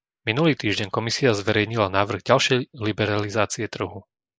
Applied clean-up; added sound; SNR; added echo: neural mask model Resemble Enhance denoiser.